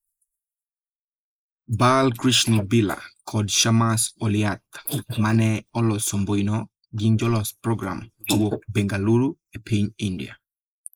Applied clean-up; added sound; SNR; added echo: neural mask model Resemble Enhance denoiser.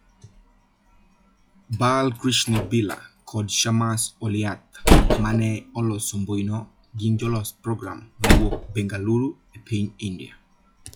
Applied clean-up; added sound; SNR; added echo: classical method log-MMSE.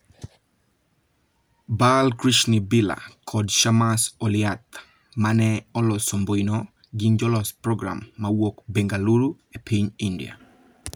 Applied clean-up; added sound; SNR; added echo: none; none; none; none.